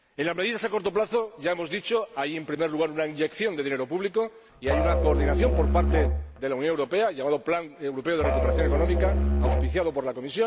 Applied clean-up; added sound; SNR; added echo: none; Musical instrument; -3 dB; none.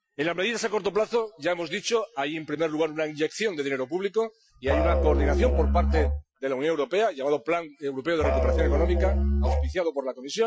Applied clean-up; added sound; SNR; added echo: classical method Wiener filter.